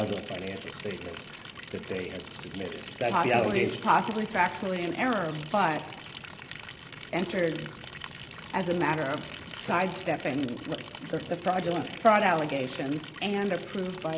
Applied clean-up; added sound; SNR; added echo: none; Liquid; 14 dB; none.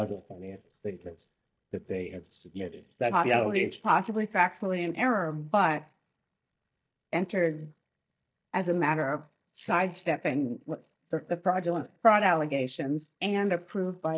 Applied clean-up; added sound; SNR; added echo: neural mask model DeepFilterNet 3.